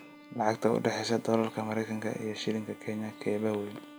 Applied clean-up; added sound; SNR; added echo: none; Bowed string instrument; 19 dB; none.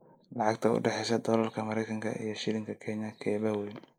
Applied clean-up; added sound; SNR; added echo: neural mask model Resemble Enhance denoiser.